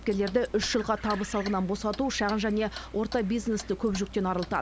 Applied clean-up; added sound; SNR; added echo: none; Clock; 15 dB; none.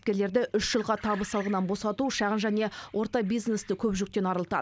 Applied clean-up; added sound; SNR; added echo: none; none; none; none.